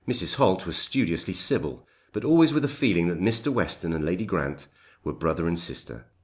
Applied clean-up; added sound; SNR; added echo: none; none; none; none.